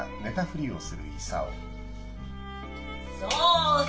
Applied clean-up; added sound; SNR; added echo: none; none; none; reverberation time 0.3 s.